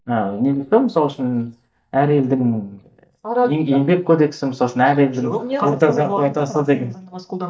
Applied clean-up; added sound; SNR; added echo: neural mask model DeepFilterNet 3.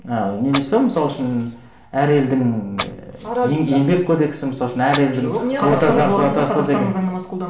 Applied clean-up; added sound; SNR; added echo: none; Fire; 16 dB; reverberation time 0.6 s.